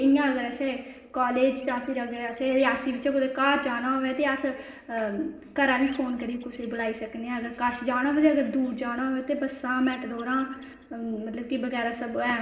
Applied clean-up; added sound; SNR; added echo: neural separator model SepFormer DNS4.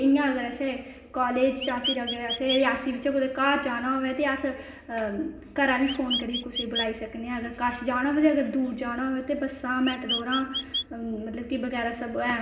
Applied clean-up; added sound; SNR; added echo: none; Chirp, tweet; 5 dB; reverberation time 1.2 s.